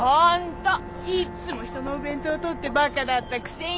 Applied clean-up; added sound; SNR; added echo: none; Bowed string instrument; 15 dB; none.